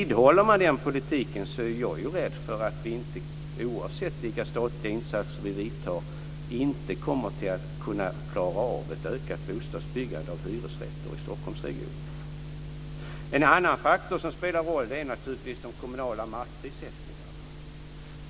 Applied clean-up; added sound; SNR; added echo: none; none; none; none.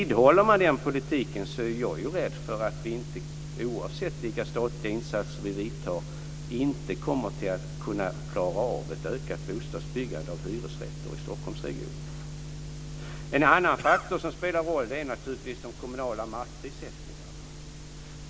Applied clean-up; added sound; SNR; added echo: none; Cough; 7 dB; none.